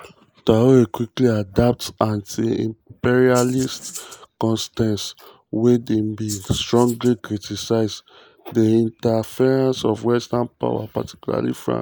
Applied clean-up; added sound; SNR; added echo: neural mask model Resemble Enhance denoiser.